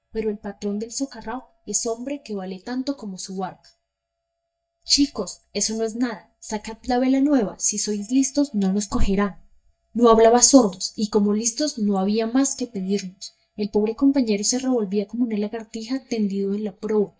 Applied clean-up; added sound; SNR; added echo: neural mask model DeepFilterNet 3.